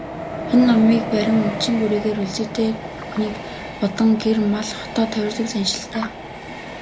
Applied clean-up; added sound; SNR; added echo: none; Train; 9 dB; none.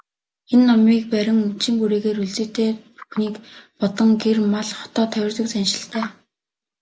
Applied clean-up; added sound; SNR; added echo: none; none; none; none.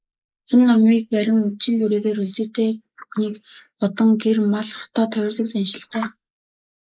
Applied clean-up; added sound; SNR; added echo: neural mask model Resemble Enhance denoiser.